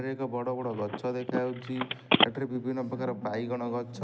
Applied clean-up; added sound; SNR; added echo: none; Telephone; -2 dB; none.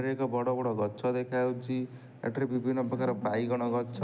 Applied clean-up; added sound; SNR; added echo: none; none; none; none.